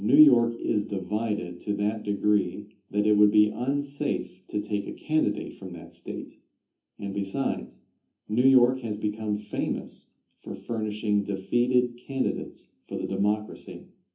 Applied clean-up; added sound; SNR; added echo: none; none; none; reverberation time 0.3 s.